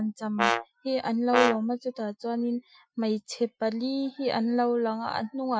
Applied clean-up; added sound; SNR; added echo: classical method Wiener filter.